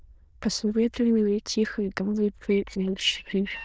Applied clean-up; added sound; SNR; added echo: neural diffusion model UNIVERSE++.